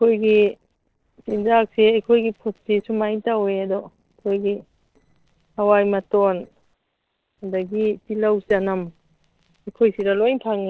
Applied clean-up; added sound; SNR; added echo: neural separator model SepFormer DNS4.